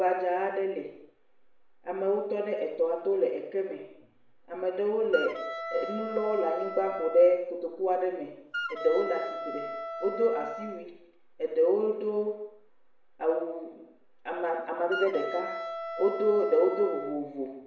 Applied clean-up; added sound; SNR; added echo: none; Wind instrument, woodwind instrument; 8 dB; reverberation time 0.7 s.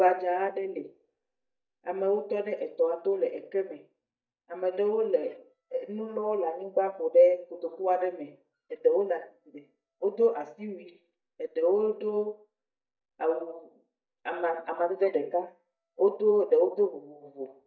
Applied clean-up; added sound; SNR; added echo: neural mask model DeepFilterNet 3.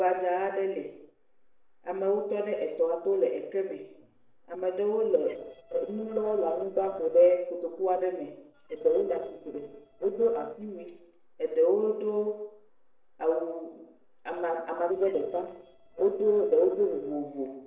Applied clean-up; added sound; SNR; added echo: neural separator model SepFormer DNS4.